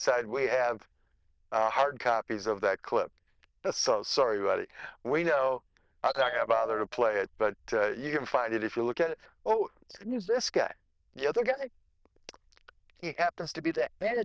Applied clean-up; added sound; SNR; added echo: neural diffusion model UNIVERSE++.